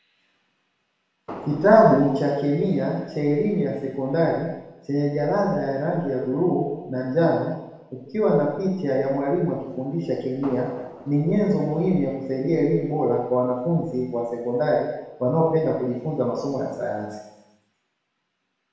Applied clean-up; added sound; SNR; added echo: none; Fireworks; 17 dB; reverberation time 0.9 s.